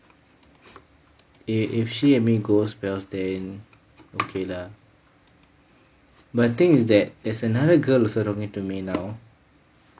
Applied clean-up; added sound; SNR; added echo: none; none; none; none.